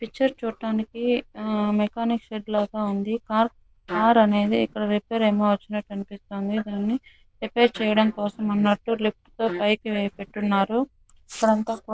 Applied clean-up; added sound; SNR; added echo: neural diffusion model UNIVERSE++.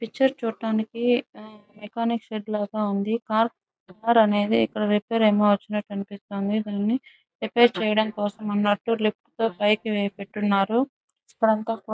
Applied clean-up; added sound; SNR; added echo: neural mask model DeepFilterNet 3.